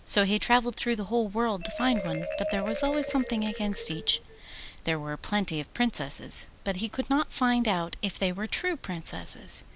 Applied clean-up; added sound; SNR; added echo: none; Marimba, xylophone; 12 dB; none.